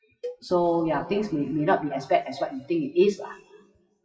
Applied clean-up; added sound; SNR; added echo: classical method WPE with log-MMSE.